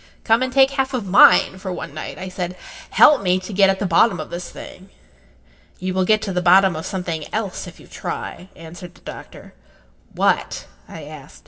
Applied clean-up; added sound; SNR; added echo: none; none; none; reverberation time 0.7 s.